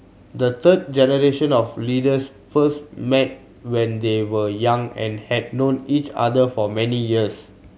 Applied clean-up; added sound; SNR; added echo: none; none; none; none.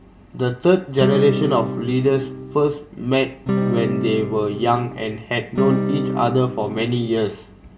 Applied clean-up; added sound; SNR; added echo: none; Acoustic guitar / Strum; 3 dB; reverberation time 0.2 s.